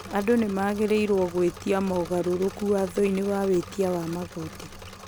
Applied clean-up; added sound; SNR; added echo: none; Engine / Mechanisms; 16 dB; none.